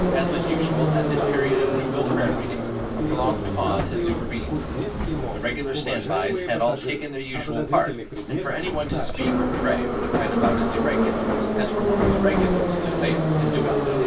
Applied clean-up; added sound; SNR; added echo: none; Subway, metro, underground; -5 dB; reverberation time 0.2 s.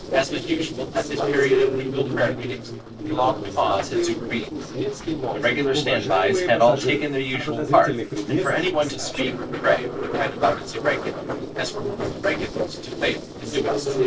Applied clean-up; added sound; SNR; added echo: neural separator model SepFormer DNS4.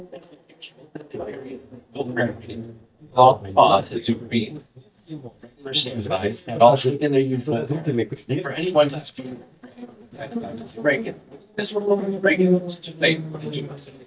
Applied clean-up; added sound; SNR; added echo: neural mask model DeepFilterNet 3.